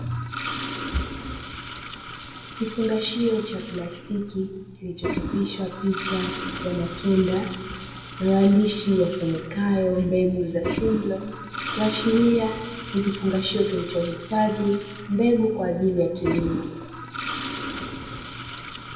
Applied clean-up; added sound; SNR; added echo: none; Toilet flush; 9 dB; reverberation time 1.1 s.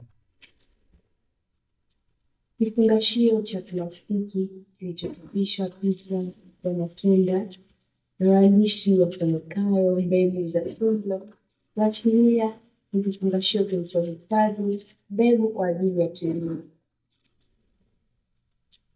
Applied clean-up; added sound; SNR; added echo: neural mask model DeepFilterNet 3.